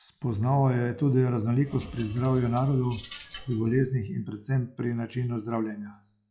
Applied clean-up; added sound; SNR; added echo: classical method log-MMSE.